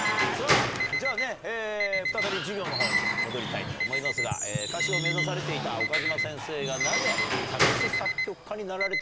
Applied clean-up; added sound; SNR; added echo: none; Squeak / Wood + Alarm; -5 dB; none.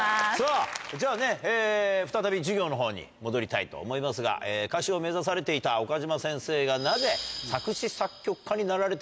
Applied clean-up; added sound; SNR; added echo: none; none; none; none.